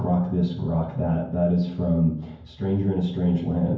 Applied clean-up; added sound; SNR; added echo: none; none; none; reverberation time 0.9 s.